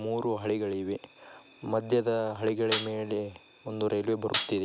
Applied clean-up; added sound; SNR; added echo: none; Hi-hat; 2 dB; none.